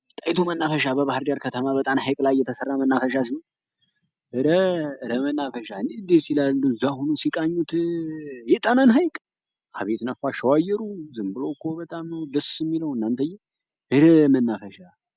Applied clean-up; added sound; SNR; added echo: none; none; none; none.